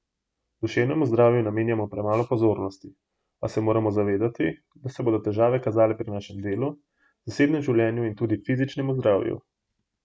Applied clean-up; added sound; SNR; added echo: none; none; none; none.